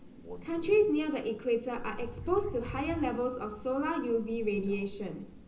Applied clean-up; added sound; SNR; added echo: none; Crow; 12 dB; reverberation time 0.2 s.